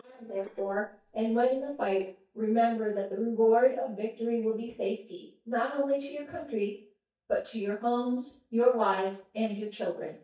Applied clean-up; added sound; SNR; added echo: neural mask model DeepFilterNet 3.